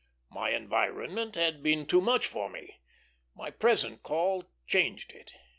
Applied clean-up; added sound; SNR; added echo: none; none; none; none.